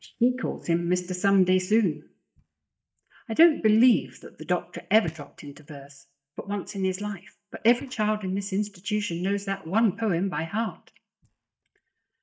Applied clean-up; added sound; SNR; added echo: neural mask model DeepFilterNet 3.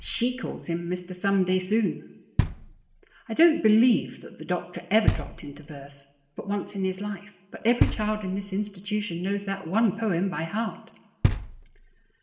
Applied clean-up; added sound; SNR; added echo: none; Knock; 7 dB; reverberation time 0.9 s.